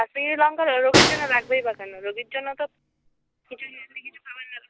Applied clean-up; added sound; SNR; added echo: none; Snare drum; 0 dB; none.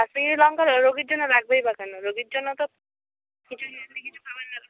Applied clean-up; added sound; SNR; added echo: none; none; none; none.